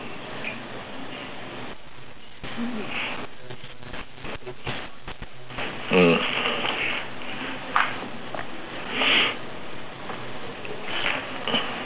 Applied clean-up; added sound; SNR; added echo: none; none; none; none.